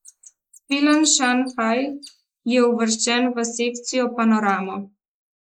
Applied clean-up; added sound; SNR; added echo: neural mask model Resemble Enhance denoiser.